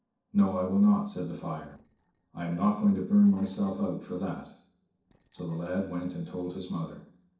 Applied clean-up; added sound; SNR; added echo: neural separator model SepFormer DNS4.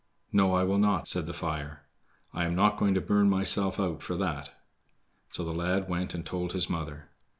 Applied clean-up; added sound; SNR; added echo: none; none; none; none.